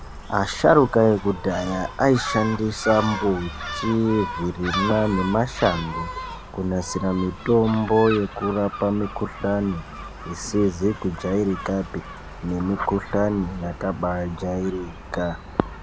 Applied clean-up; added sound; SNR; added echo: none; Gull, seagull; 10 dB; none.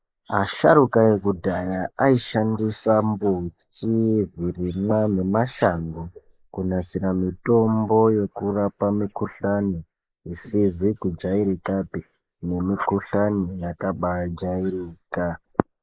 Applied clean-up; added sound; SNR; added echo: neural mask model Resemble Enhance denoiser.